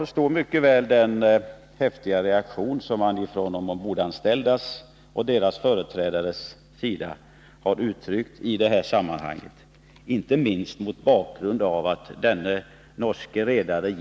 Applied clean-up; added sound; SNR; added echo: none; none; none; none.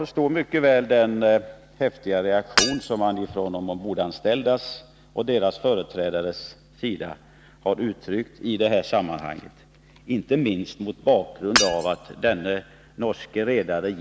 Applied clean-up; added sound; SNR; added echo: none; Shatter / Hammer; 3 dB; none.